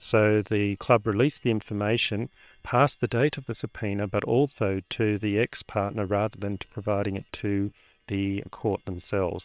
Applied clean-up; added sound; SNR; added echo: neural separator model SepFormer WHAM!.